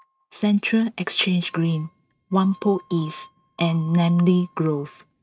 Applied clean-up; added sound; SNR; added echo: neural mask model RNNoise.